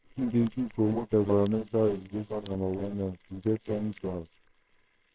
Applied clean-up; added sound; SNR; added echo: neural separator model SepFormer WHAMR!.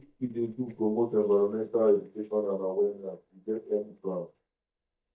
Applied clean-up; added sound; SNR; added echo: neural mask model DeepFilterNet 3.